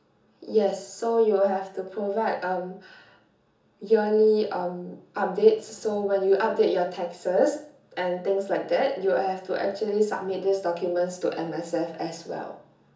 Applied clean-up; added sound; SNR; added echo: none; none; none; reverberation time 0.7 s.